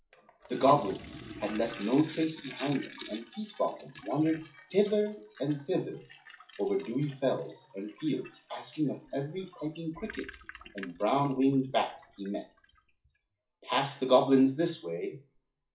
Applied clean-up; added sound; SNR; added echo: classical method WPE with log-MMSE.